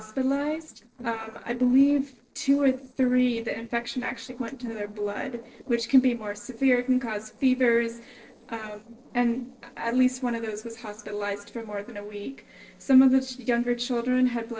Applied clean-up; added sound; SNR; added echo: neural separator model SepFormer DNS4.